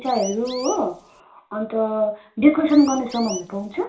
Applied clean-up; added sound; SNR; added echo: none; Chirp, tweet; 16 dB; reverberation time 0.4 s.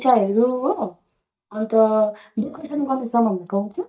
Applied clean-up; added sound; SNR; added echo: neural mask model DeepFilterNet 3.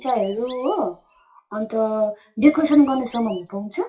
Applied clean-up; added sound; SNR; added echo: classical method WPE with log-MMSE.